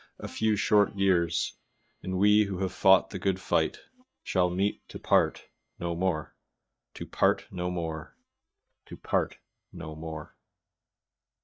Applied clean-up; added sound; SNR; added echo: neural mask model DeepFilterNet 3.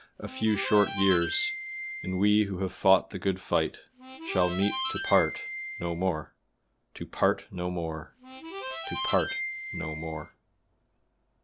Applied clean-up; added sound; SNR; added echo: none; Harmonica; 6 dB; none.